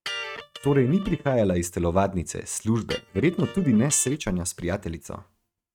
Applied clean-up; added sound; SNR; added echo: neural mask model RNNoise.